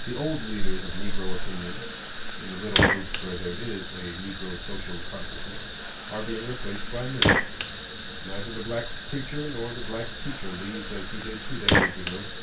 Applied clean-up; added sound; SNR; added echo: none; Fire; -2 dB; reverberation time 0.2 s.